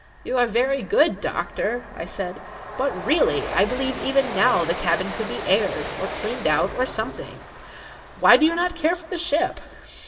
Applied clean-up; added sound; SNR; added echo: none; Train; 11 dB; reverberation time 1.6 s.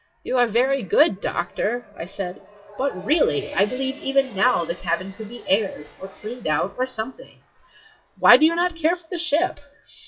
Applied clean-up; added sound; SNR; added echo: classical method WPE with log-MMSE.